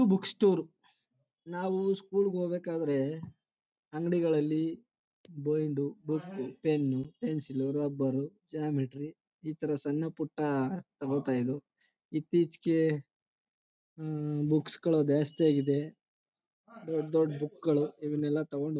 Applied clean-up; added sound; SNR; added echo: none; none; none; none.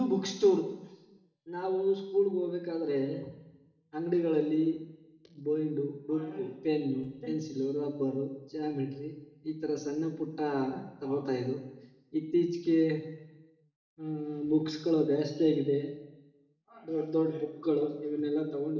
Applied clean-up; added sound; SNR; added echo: none; none; none; reverberation time 1.1 s.